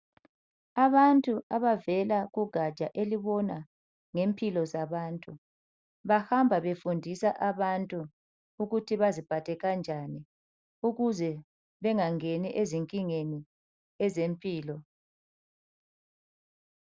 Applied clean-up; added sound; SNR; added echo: none; none; none; none.